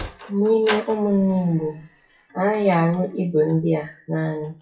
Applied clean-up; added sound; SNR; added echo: classical method WPE with log-MMSE.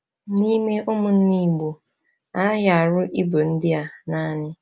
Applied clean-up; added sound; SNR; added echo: none; none; none; none.